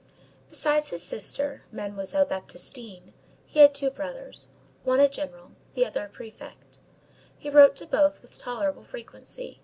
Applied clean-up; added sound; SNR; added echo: none; none; none; none.